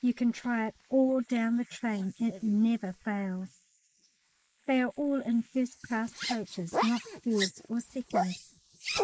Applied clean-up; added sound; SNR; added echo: neural mask model Resemble Enhance denoiser.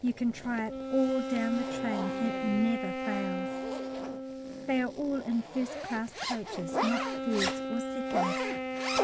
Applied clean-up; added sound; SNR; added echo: none; Zipper (clothing) + Wind instrument, woodwind instrument; 1 dB; none.